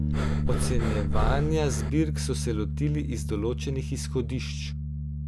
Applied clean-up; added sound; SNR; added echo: none; Breathing + Bass guitar; -3 dB; none.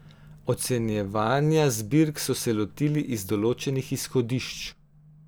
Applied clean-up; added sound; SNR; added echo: none; none; none; none.